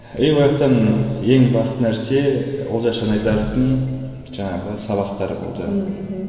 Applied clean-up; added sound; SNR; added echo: none; none; none; reverberation time 2.5 s.